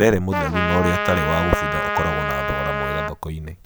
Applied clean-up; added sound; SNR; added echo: none; Trumpet; 2 dB; none.